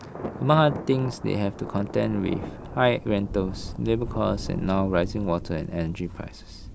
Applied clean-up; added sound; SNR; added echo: none; Thunder; 10 dB; none.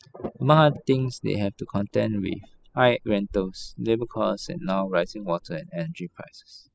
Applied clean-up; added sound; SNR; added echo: classical method spectral subtraction.